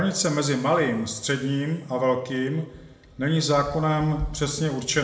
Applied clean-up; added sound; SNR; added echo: none; none; none; reverberation time 1.0 s.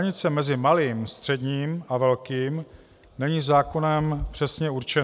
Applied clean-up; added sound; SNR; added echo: none; none; none; none.